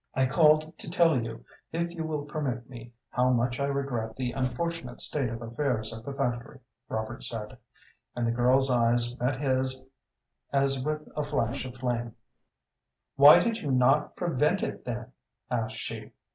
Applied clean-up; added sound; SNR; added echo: none; Zipper (clothing); 14 dB; none.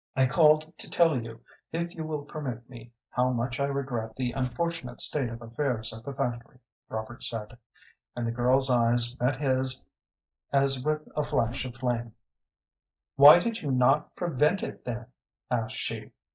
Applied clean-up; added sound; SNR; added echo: neural mask model DeepFilterNet 3.